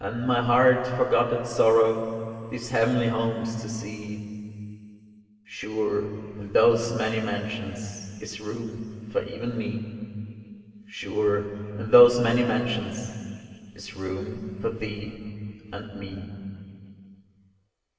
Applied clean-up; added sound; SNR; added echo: none; none; none; reverberation time 2.6 s.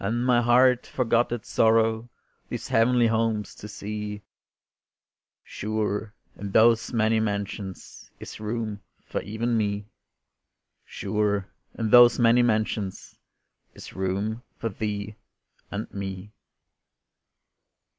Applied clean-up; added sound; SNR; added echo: none; none; none; none.